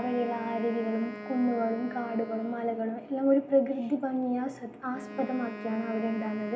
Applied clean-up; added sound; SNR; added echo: none; Wind instrument, woodwind instrument; 13 dB; reverberation time 0.4 s.